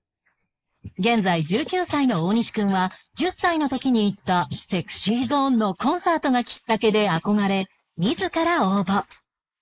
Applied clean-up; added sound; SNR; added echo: neural mask model Resemble Enhance denoiser.